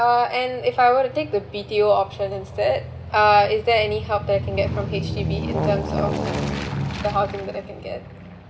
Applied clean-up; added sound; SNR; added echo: none; Aircraft; 7 dB; none.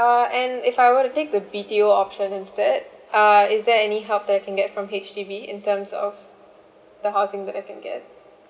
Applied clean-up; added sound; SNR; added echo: none; none; none; none.